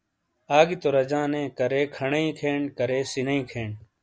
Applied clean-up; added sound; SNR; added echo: none; none; none; none.